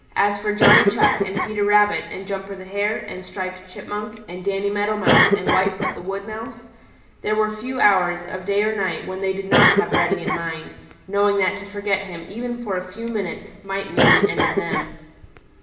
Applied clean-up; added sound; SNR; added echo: none; Cough; 0 dB; reverberation time 1.2 s.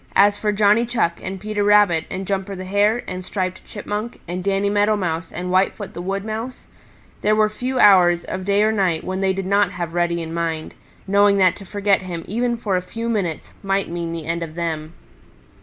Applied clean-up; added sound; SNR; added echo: none; none; none; none.